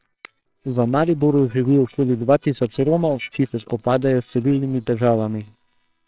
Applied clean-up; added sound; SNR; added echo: neural separator model SepFormer WHAMR!.